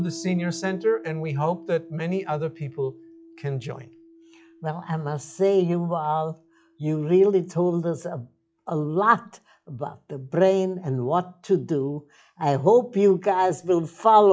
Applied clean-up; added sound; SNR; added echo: classical method log-MMSE.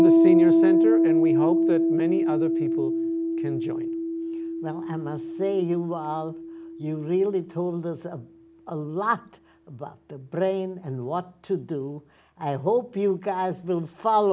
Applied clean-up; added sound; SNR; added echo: none; Piano; -3 dB; none.